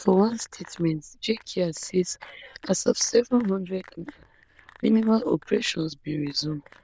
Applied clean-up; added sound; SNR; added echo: neural diffusion model UNIVERSE++.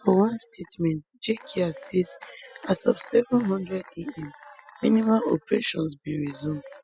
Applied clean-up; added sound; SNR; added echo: classical method spectral subtraction.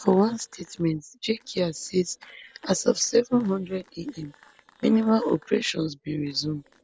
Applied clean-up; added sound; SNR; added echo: neural separator model SepFormer DNS4.